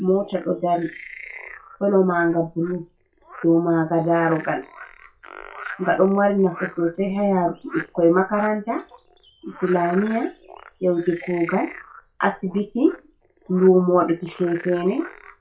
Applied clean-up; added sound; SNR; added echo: classical method WPE with log-MMSE.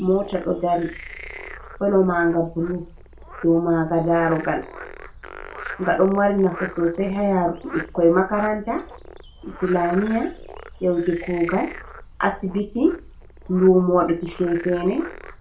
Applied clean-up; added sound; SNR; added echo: none; Frog; 16 dB; reverberation time 0.3 s.